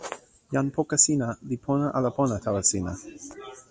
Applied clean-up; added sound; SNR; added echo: none; none; none; none.